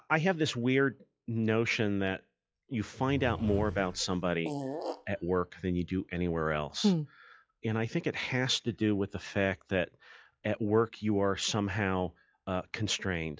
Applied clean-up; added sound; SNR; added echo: classical method log-MMSE.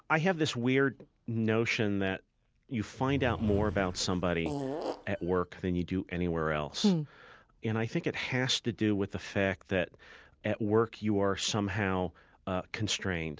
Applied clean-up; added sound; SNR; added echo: none; Fart / Drawer open or close; 7 dB; none.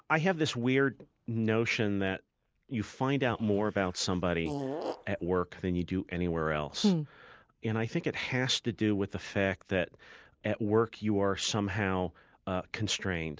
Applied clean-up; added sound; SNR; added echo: neural mask model Resemble Enhance denoiser.